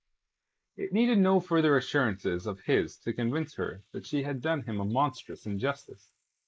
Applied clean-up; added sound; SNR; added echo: neural mask model Resemble Enhance denoiser.